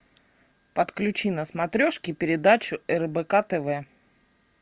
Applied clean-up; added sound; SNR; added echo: none; none; none; none.